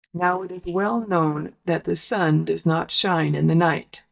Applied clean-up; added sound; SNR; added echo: neural mask model DeepFilterNet 3.